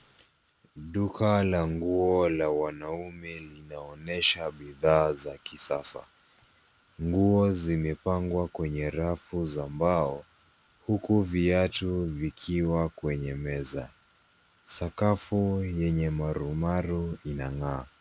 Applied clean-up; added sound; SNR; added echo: none; none; none; none.